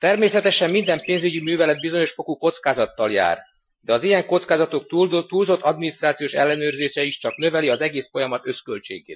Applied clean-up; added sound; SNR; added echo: classical method Wiener filter.